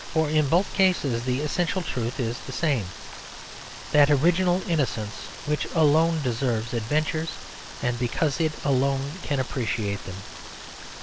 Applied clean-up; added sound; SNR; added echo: none; Rain; 15 dB; none.